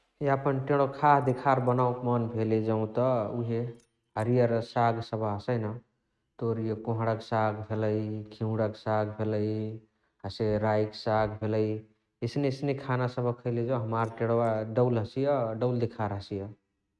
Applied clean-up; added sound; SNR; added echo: neural mask model RNNoise.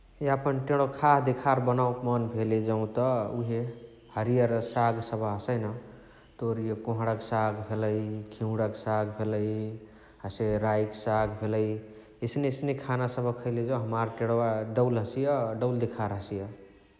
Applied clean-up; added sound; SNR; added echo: none; none; none; none.